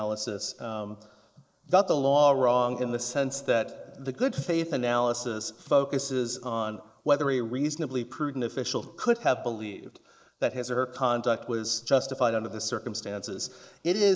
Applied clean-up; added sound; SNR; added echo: neural mask model Resemble Enhance denoiser.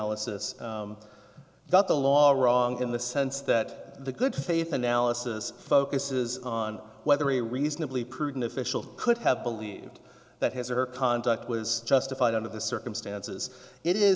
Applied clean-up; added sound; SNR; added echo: none; none; none; none.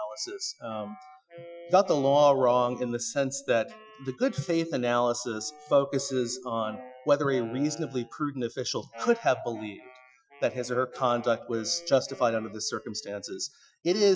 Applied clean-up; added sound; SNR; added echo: classical method Wiener filter.